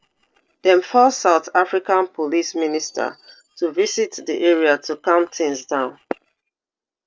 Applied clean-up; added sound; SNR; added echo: neural separator model SepFormer DNS4.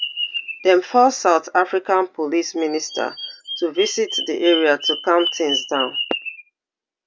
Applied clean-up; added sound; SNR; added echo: none; Bird vocalization, bird call, bird song; 9 dB; none.